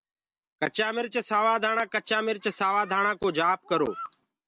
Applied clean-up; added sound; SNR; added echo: none; none; none; none.